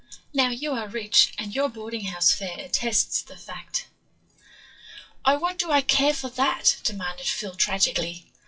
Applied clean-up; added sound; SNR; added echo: classical method WPE with log-MMSE.